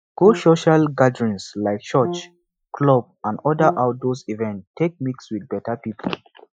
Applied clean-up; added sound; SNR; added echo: classical method Wiener filter.